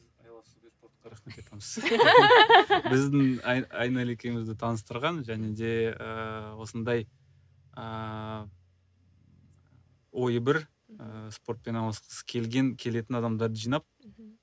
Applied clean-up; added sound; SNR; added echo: none; none; none; none.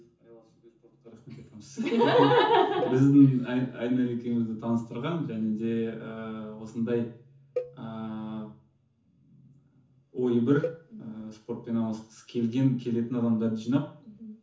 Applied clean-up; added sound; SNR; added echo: none; Cowbell; 14 dB; reverberation time 0.9 s.